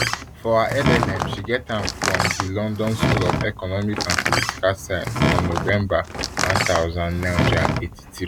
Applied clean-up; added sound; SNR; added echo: none; Door; -1 dB; none.